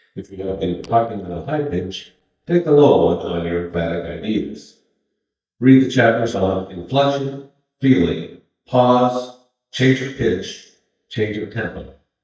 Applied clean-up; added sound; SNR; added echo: neural mask model DeepFilterNet 3.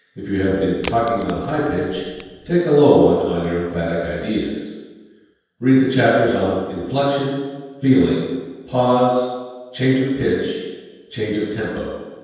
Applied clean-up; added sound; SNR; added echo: none; Crack; 16 dB; reverberation time 1.2 s.